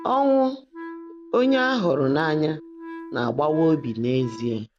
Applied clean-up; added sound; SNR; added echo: none; Wind instrument, woodwind instrument; 16 dB; none.